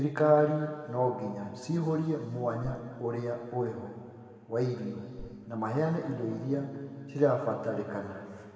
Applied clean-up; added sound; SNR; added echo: none; Bass drum; 20 dB; reverberation time 2.3 s.